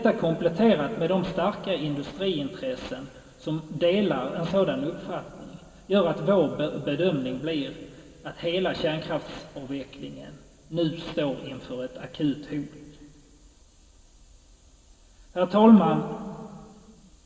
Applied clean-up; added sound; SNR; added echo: none; none; none; reverberation time 2.3 s.